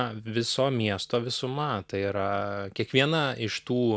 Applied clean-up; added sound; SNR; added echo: none; none; none; none.